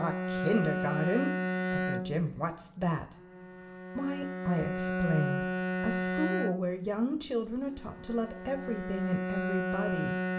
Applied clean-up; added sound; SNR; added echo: none; Bowed string instrument; 1 dB; reverberation time 1.7 s.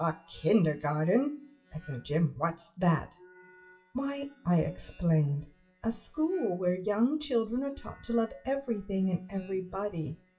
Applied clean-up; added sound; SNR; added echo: classical method WPE with log-MMSE.